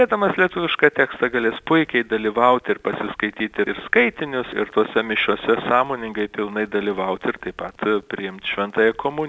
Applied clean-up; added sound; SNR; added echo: none; none; none; none.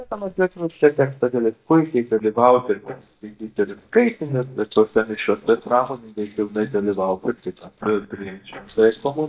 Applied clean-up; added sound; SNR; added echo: neural mask model DeepFilterNet 3.